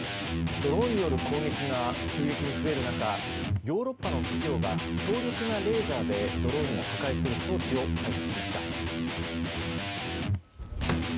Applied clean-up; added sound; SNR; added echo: none; Electric guitar; -1 dB; none.